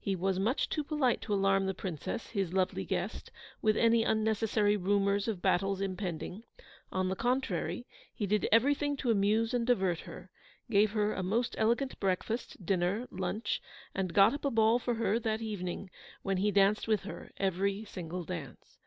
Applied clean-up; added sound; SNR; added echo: none; none; none; none.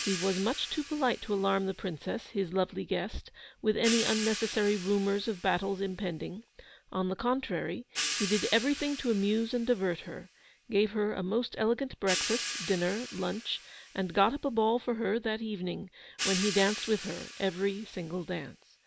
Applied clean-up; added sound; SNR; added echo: none; Hi-hat; 10 dB; none.